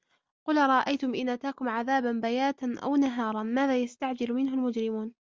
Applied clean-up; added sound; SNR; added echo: none; none; none; none.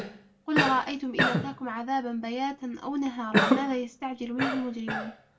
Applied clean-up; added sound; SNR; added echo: none; Cough; 0 dB; reverberation time 0.2 s.